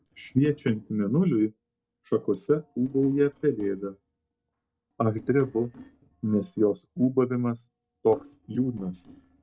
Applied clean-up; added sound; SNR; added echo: neural separator model SepFormer DNS4.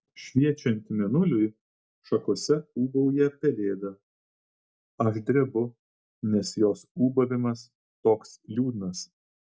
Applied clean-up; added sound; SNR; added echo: none; none; none; none.